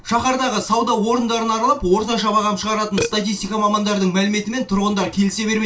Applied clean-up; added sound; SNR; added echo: none; Burping, eructation; 17 dB; reverberation time 0.2 s.